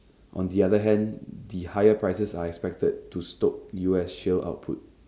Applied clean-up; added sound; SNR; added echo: none; none; none; none.